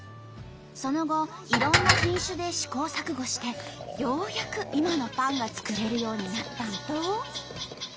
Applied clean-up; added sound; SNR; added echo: none; Dishes, pots, and pans; -5 dB; none.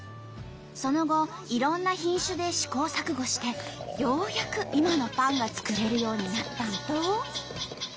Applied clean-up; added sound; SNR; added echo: none; none; none; none.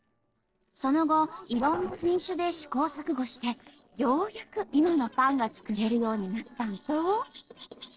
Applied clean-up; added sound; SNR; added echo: neural separator model SepFormer DNS4.